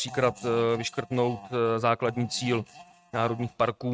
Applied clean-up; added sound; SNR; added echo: neural mask model RNNoise.